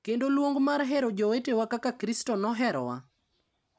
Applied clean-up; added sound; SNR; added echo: none; none; none; none.